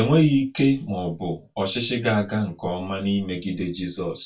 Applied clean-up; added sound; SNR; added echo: none; none; none; reverberation time 0.2 s.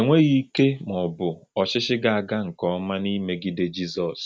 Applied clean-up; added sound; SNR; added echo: none; none; none; none.